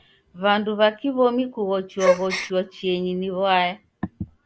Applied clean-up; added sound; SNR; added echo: none; Gasp; 7 dB; none.